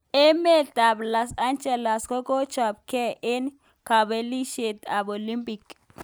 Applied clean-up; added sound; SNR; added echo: none; none; none; none.